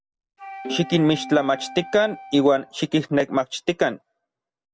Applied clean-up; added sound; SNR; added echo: none; Wind instrument, woodwind instrument + Bowed string instrument; 14 dB; none.